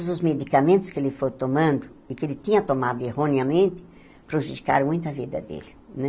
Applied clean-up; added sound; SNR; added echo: none; none; none; none.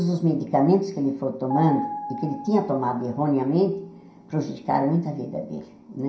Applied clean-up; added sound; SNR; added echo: none; Piano; 12 dB; reverberation time 0.5 s.